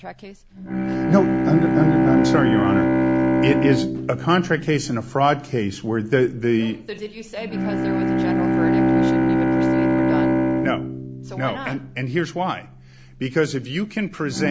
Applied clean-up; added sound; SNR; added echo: none; Bowed string instrument; -2 dB; none.